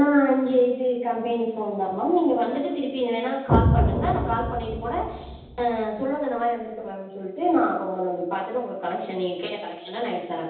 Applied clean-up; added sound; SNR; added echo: none; Explosion; 1 dB; reverberation time 0.9 s.